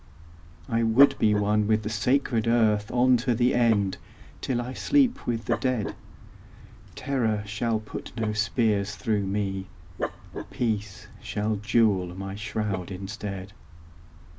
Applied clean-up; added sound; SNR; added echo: none; Dog; 13 dB; none.